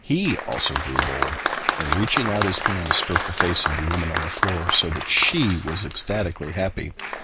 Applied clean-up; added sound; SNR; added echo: none; Applause; 2 dB; none.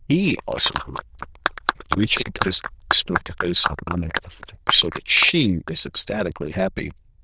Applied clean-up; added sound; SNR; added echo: neural diffusion model UNIVERSE++.